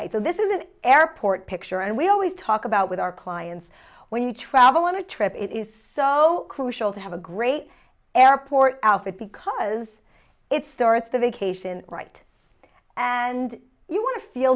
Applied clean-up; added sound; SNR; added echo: none; none; none; none.